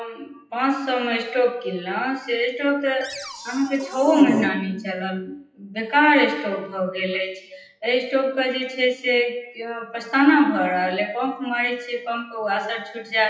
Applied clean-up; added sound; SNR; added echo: classical method WPE with log-MMSE.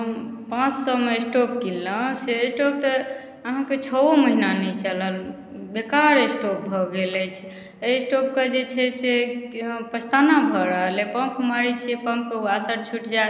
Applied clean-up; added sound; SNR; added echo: none; none; none; none.